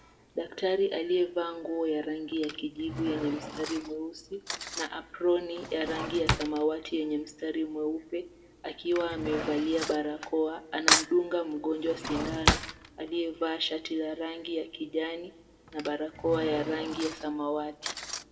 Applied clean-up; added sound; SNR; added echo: none; Cutlery, silverware / Drawer open or close; 5 dB; reverberation time 1.1 s.